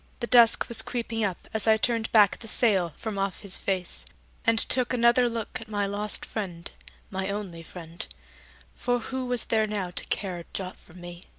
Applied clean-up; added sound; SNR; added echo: none; none; none; none.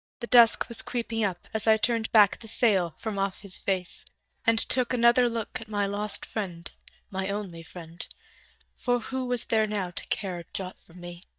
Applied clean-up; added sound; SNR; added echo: neural mask model DeepFilterNet 3.